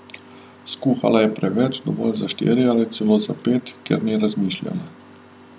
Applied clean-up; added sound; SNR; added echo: none; none; none; none.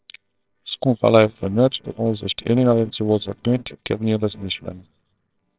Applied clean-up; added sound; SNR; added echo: neural separator model SepFormer WHAMR!.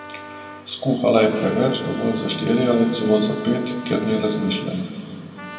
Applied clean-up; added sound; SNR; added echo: none; Trumpet; 17 dB; reverberation time 2.3 s.